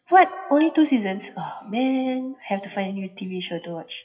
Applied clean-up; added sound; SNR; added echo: classical method WPE with log-MMSE.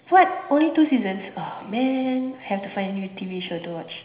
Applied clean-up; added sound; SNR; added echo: none; Wind instrument, woodwind instrument; 19 dB; reverberation time 0.9 s.